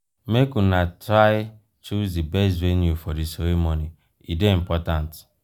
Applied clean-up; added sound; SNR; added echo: none; none; none; none.